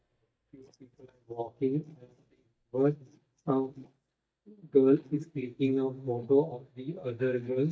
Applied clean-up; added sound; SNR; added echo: neural mask model DeepFilterNet 3.